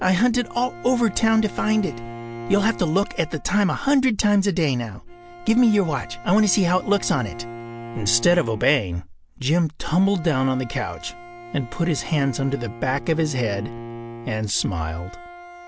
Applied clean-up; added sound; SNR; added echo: none; Bowed string instrument + Bowed string instrument; 15 dB; none.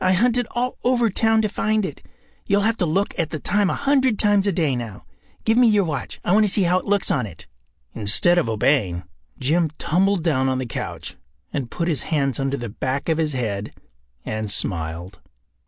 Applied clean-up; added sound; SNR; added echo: none; none; none; none.